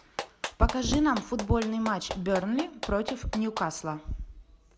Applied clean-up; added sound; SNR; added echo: none; Clapping; 11 dB; none.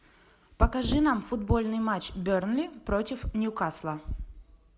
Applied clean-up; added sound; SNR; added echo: none; none; none; none.